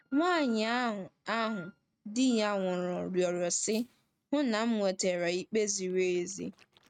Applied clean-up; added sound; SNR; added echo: neural mask model RNNoise.